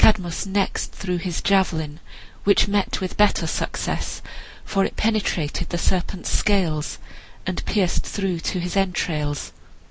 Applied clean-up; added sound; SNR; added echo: none; none; none; none.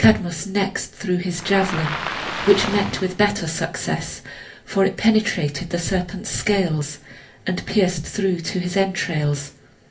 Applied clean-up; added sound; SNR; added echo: none; Waves, surf; 7 dB; reverberation time 0.3 s.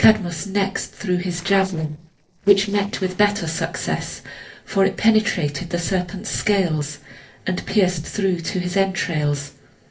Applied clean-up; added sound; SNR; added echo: neural separator model SepFormer DNS4.